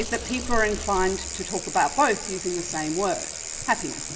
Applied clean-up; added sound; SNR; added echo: none; Bicycle; 5 dB; reverberation time 0.7 s.